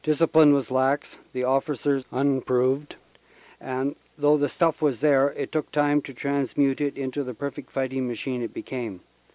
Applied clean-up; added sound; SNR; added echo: none; none; none; none.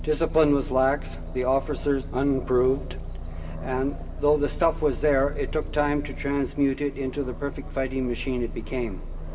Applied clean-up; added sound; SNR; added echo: none; Aircraft; 7 dB; reverberation time 1.5 s.